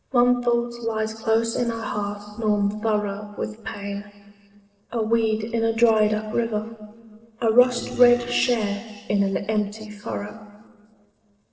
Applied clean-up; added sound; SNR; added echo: neural separator model SepFormer DNS4.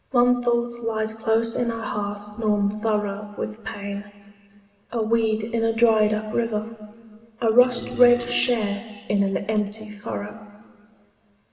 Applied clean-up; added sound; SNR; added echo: none; Burping, eructation; 15 dB; reverberation time 2.3 s.